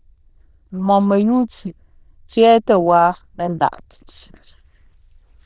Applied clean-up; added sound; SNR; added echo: neural diffusion model UNIVERSE++.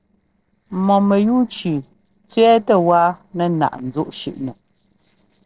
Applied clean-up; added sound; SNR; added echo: neural separator model SepFormer DNS4.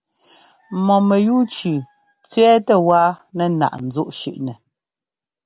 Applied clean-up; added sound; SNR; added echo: none; none; none; none.